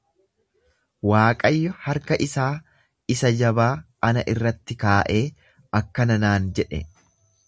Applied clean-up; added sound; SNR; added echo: none; none; none; none.